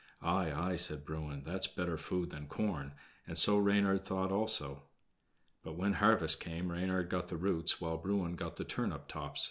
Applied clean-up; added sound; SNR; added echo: none; none; none; none.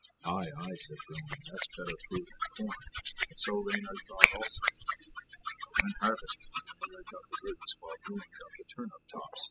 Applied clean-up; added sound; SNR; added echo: classical method spectral subtraction.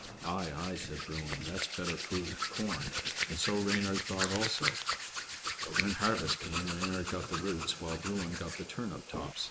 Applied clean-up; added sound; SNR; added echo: neural mask model Resemble Enhance denoiser.